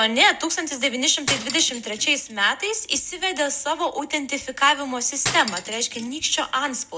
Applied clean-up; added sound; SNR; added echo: none; Cutlery, silverware; 9 dB; none.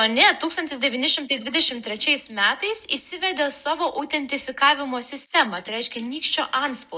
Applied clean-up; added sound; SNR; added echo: neural mask model Resemble Enhance denoiser.